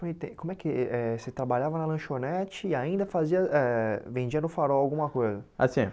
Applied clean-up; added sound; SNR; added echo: none; none; none; none.